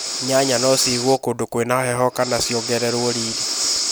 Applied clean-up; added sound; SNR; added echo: none; Breathing; 4 dB; none.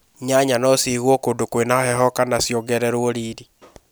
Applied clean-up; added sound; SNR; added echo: none; none; none; none.